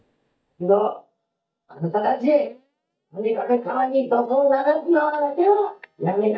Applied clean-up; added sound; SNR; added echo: neural mask model DeepFilterNet 3.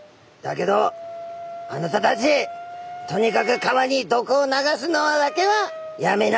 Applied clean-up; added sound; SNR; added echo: none; none; none; none.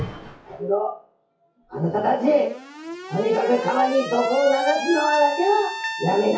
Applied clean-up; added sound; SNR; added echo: classical method WPE with log-MMSE.